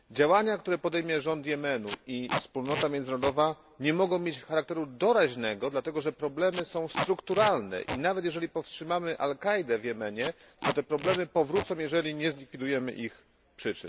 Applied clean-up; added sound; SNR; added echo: none; Packing tape, duct tape; 8 dB; none.